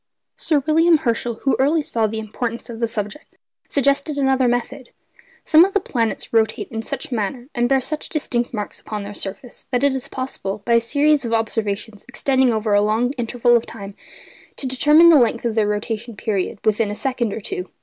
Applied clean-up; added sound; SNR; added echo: none; none; none; none.